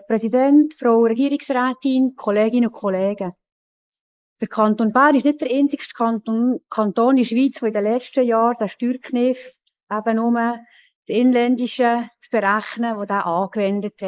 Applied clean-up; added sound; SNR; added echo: neural mask model Resemble Enhance denoiser.